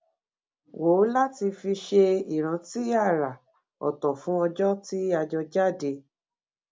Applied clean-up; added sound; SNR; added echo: none; none; none; none.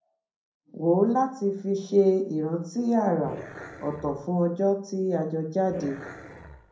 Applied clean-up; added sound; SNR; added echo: none; Growling; 15 dB; reverberation time 0.5 s.